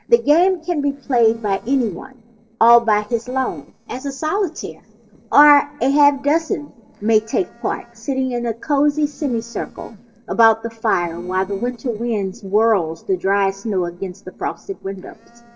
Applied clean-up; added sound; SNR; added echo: neural separator model SepFormer DNS4.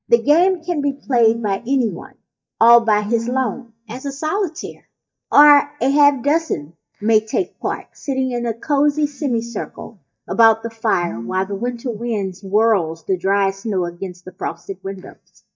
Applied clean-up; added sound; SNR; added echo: neural mask model DeepFilterNet 3.